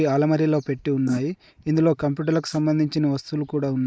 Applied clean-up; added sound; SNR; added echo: neural mask model Resemble Enhance denoiser.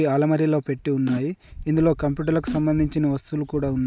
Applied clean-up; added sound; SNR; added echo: none; Snare drum; 12 dB; none.